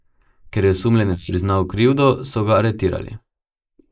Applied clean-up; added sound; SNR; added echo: neural mask model Resemble Enhance denoiser.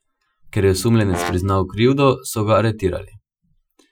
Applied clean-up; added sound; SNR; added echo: classical method Wiener filter.